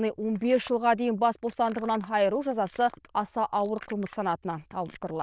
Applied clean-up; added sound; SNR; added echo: neural diffusion model UNIVERSE++.